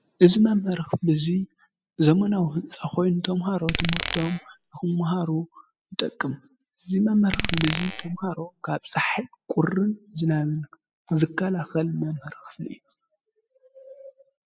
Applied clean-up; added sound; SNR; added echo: classical method spectral subtraction.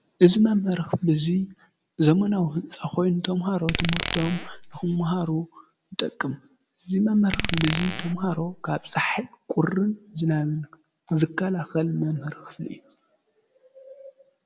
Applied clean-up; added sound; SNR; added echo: none; Glass; 5 dB; none.